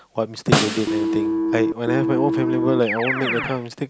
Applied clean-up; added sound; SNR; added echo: none; Snare drum + Keyboard (musical); -1 dB; none.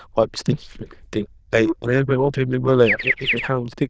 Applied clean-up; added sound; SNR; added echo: neural diffusion model UNIVERSE++.